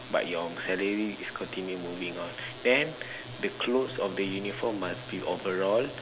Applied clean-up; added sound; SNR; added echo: none; none; none; none.